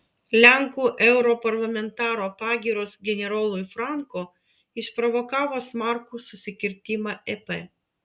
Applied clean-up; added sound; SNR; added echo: none; none; none; none.